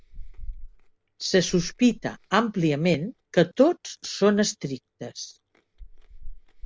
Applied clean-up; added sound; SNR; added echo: none; Chewing, mastication; 16 dB; none.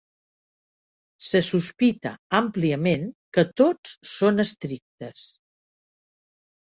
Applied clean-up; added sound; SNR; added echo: none; none; none; none.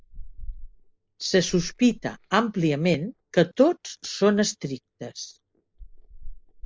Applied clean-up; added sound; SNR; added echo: neural mask model Resemble Enhance denoiser.